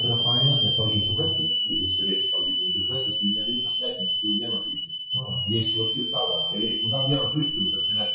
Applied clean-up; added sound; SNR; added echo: classical method WPE with log-MMSE.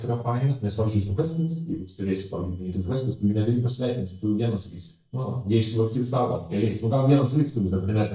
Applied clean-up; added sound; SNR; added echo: neural mask model DeepFilterNet 3.